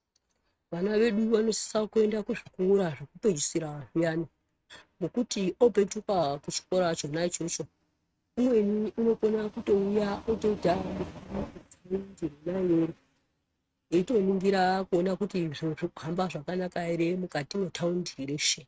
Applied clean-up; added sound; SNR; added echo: neural mask model RNNoise.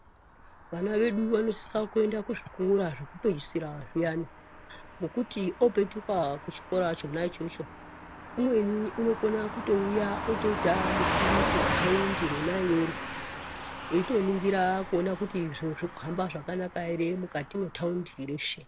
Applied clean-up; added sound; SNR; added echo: none; Car passing by / Truck; 6 dB; none.